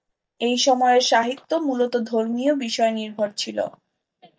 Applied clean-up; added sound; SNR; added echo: neural mask model DeepFilterNet 3.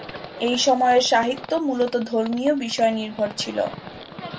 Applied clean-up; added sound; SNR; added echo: none; Livestock, farm animals, working animals; 16 dB; none.